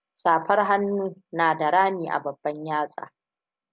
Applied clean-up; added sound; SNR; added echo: none; none; none; none.